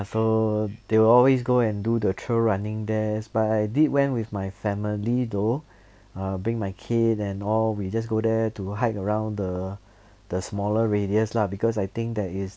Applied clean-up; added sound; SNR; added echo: none; none; none; none.